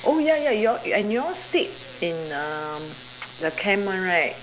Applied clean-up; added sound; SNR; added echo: none; none; none; none.